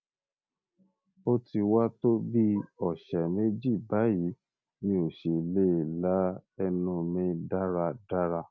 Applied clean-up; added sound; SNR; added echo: none; none; none; none.